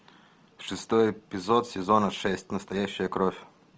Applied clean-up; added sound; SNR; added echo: none; none; none; none.